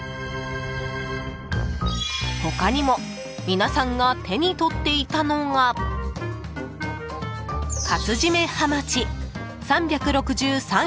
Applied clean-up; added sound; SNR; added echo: none; none; none; none.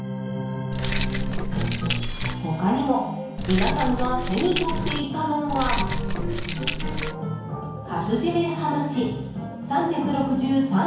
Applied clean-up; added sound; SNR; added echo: none; Keys jangling; 2 dB; reverberation time 1.0 s.